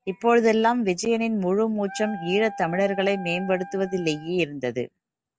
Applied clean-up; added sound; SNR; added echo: none; Wind instrument, woodwind instrument; 15 dB; none.